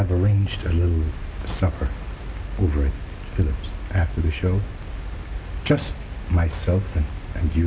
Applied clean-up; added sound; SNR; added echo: none; none; none; none.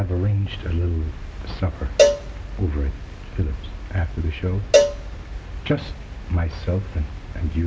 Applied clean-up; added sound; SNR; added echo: none; Cowbell; -1 dB; none.